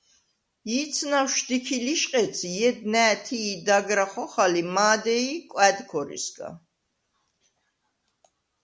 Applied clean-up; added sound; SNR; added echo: none; none; none; none.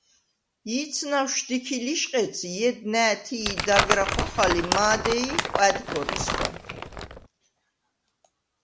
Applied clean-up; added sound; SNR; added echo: none; Crumpling, crinkling; 1 dB; none.